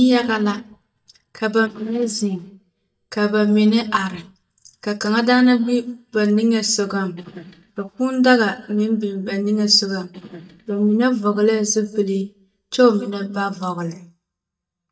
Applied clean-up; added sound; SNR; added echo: neural mask model DeepFilterNet 3.